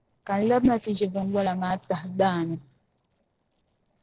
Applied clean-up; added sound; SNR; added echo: neural separator model SepFormer DNS4.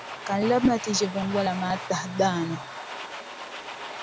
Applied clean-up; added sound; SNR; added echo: none; Domestic sounds, home sounds; 10 dB; none.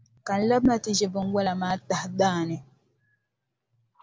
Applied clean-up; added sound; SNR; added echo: none; none; none; none.